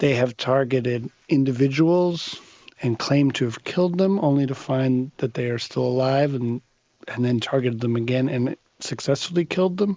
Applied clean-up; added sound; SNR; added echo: neural mask model Resemble Enhance denoiser.